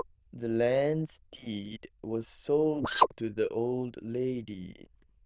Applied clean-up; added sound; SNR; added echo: neural diffusion model UNIVERSE++.